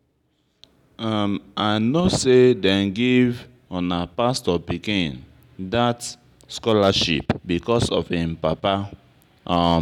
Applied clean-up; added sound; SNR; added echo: none; none; none; none.